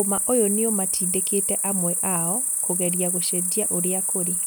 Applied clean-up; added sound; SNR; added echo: none; Cricket; -3 dB; none.